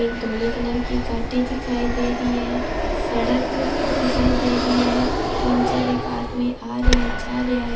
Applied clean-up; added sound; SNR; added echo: none; Fixed-wing aircraft, airplane; -1 dB; reverberation time 0.2 s.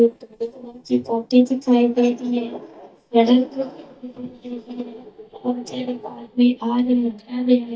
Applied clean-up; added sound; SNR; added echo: neural mask model DeepFilterNet 3.